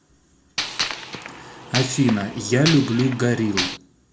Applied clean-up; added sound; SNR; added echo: none; Gunshot, gunfire; 6 dB; reverberation time 0.3 s.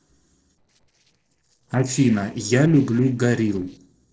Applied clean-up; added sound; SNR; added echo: neural separator model SepFormer DNS4.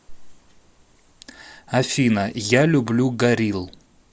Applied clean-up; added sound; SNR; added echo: none; none; none; none.